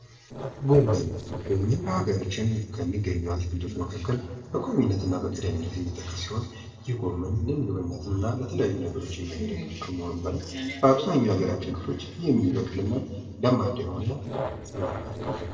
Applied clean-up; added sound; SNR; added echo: neural separator model SepFormer DNS4.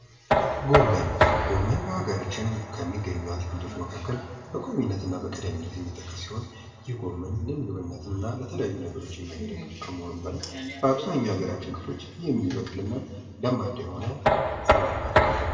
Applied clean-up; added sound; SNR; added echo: none; Knock; 0 dB; reverberation time 1.9 s.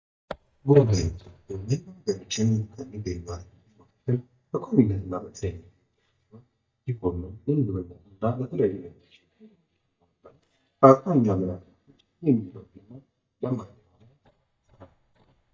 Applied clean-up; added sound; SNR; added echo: neural mask model DeepFilterNet 3.